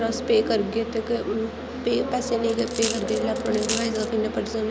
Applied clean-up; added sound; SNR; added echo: none; Coin (dropping); 8 dB; none.